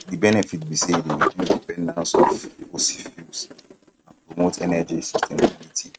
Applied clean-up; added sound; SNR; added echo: neural mask model RNNoise.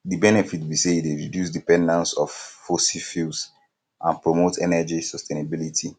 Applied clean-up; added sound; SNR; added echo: none; none; none; none.